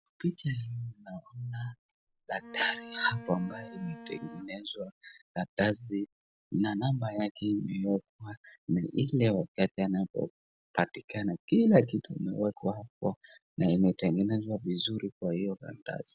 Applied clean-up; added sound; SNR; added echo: none; Bowed string instrument; 16 dB; none.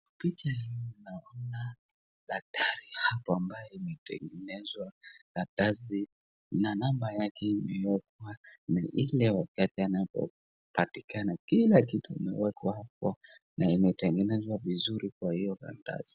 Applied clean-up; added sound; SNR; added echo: none; none; none; none.